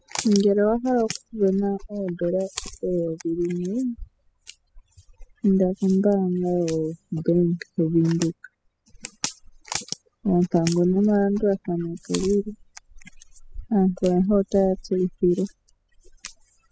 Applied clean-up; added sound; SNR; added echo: classical method spectral subtraction.